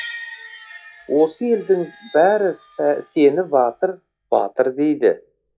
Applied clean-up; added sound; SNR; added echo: classical method log-MMSE.